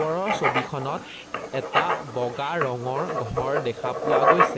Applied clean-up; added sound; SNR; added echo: none; Writing; -3 dB; none.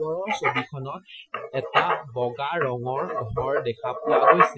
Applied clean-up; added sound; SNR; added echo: classical method Wiener filter.